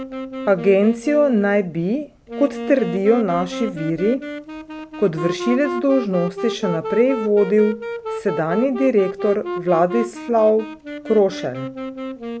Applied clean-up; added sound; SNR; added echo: none; Wind instrument, woodwind instrument; 9 dB; none.